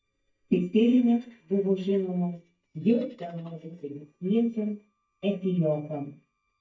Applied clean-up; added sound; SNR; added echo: neural mask model DeepFilterNet 3.